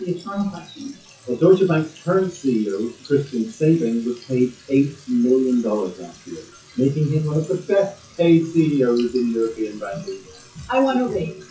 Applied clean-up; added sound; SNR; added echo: classical method WPE with log-MMSE.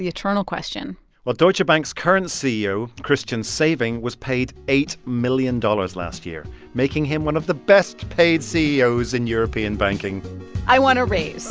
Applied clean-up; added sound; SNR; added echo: none; none; none; none.